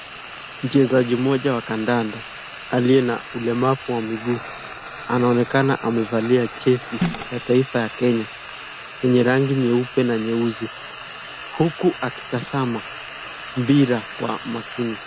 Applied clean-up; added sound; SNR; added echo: none; Snare drum + Frying (food); 10 dB; none.